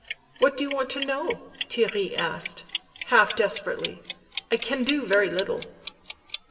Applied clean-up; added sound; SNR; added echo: none; Clock; 0 dB; reverberation time 0.9 s.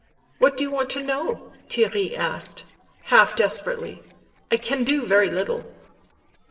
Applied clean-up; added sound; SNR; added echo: neural separator model SepFormer DNS4.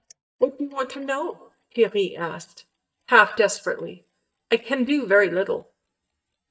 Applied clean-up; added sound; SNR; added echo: neural mask model DeepFilterNet 3.